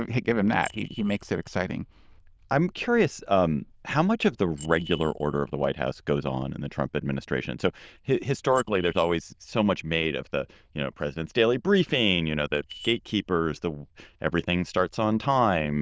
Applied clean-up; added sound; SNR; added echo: neural diffusion model UNIVERSE++.